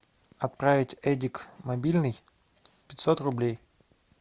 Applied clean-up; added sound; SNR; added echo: none; none; none; none.